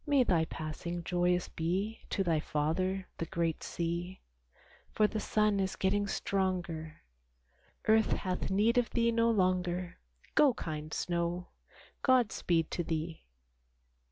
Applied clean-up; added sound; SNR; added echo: none; none; none; none.